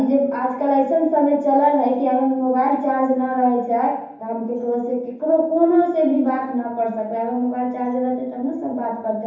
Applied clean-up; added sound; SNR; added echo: none; none; none; reverberation time 0.9 s.